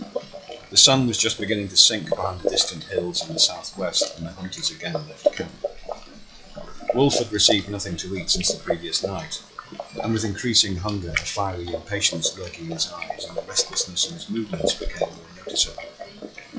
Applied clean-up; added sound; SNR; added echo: classical method WPE with log-MMSE.